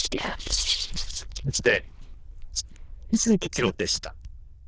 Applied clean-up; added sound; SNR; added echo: neural diffusion model UNIVERSE++.